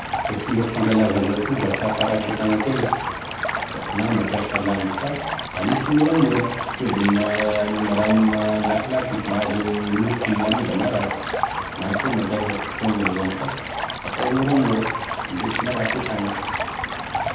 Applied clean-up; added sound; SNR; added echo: none; Stream; 4 dB; reverberation time 0.8 s.